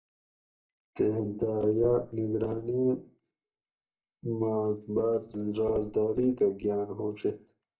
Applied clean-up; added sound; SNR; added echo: neural mask model DeepFilterNet 3.